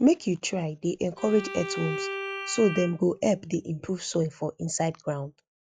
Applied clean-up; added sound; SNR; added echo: classical method log-MMSE.